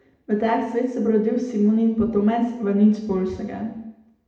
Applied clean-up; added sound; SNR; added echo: none; none; none; reverberation time 0.8 s.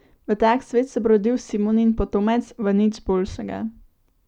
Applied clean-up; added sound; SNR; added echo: none; none; none; none.